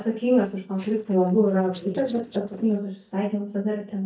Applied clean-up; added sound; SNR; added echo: neural mask model DeepFilterNet 3.